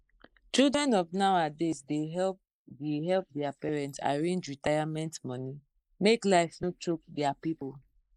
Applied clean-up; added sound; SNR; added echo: neural mask model Resemble Enhance denoiser.